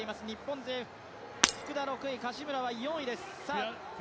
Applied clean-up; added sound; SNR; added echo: none; Shatter; -1 dB; none.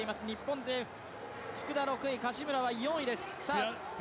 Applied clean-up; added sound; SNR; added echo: none; none; none; none.